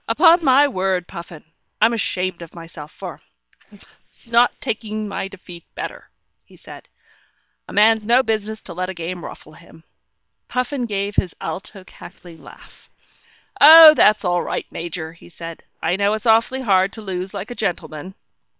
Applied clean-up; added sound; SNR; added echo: neural separator model SepFormer WHAM!.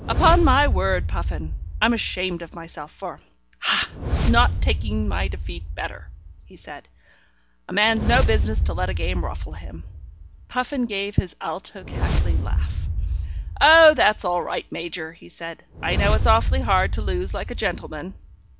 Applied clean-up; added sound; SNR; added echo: none; Whoosh, swoosh, swish; 1 dB; none.